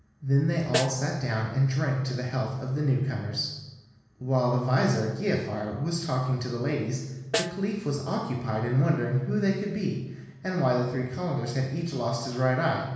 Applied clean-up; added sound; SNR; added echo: none; Snare drum; 10 dB; reverberation time 1.1 s.